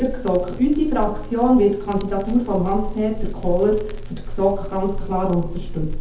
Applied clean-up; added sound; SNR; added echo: none; Crackle; 5 dB; reverberation time 0.5 s.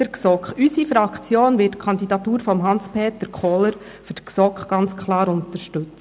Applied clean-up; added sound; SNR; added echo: none; none; none; none.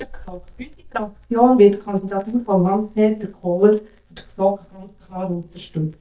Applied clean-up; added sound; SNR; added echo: neural mask model DeepFilterNet 3.